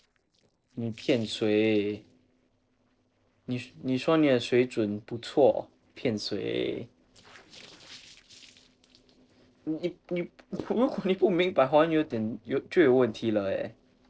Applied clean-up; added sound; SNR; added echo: neural separator model SepFormer DNS4.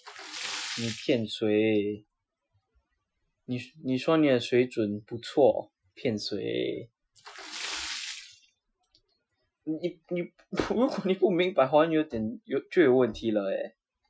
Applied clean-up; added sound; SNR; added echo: classical method Wiener filter.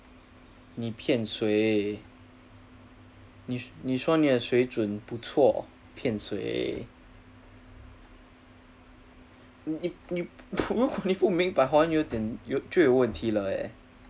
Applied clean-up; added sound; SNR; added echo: none; none; none; none.